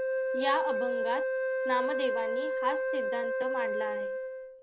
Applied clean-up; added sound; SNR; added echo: none; Wind instrument, woodwind instrument; -4 dB; none.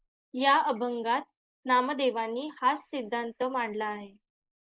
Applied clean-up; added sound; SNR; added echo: neural mask model Resemble Enhance denoiser.